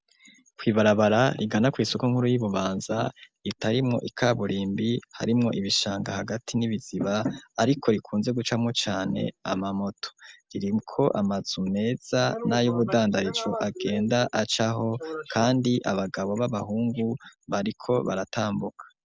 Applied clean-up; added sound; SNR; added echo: none; none; none; none.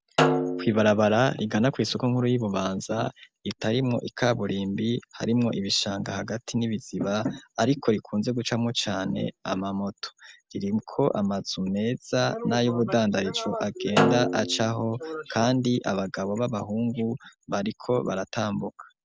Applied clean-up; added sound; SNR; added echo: none; Snare drum; 3 dB; none.